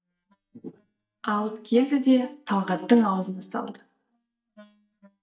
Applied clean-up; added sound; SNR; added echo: neural mask model DeepFilterNet 3.